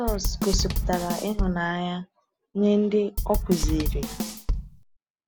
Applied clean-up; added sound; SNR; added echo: none; Drum / Drum kit; 0 dB; none.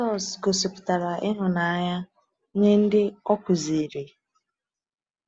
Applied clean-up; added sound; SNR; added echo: none; none; none; none.